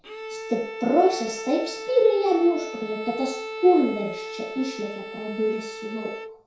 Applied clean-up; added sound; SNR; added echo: none; Bowed string instrument; 10 dB; reverberation time 0.5 s.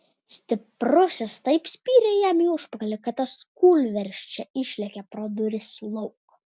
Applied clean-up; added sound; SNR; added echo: none; none; none; none.